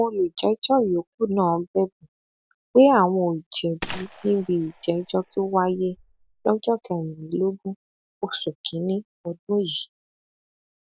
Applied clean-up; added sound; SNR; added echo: none; Gunshot, gunfire; 13 dB; none.